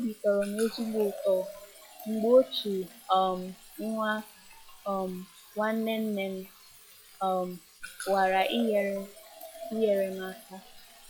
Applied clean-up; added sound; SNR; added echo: classical method log-MMSE.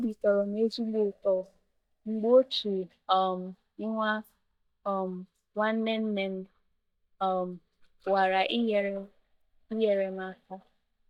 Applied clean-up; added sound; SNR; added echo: neural mask model DeepFilterNet 3.